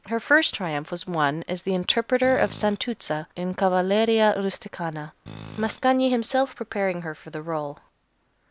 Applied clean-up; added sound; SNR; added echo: none; Tools; 18 dB; none.